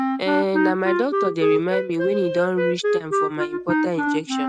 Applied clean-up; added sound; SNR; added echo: neural mask model RNNoise.